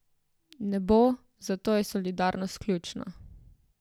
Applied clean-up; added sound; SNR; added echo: none; none; none; none.